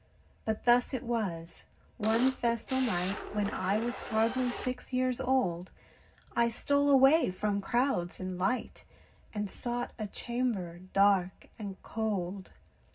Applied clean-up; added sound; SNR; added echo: none; Camera; 8 dB; reverberation time 0.4 s.